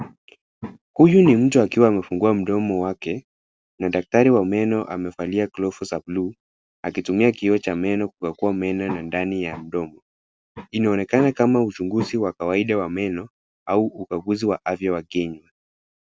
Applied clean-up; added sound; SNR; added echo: none; none; none; none.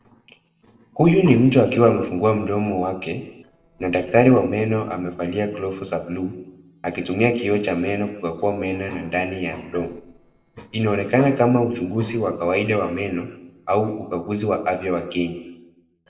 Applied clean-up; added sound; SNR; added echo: neural separator model SepFormer DNS4.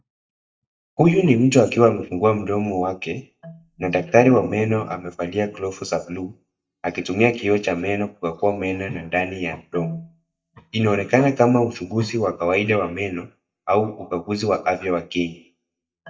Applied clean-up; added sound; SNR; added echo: neural mask model DeepFilterNet 3.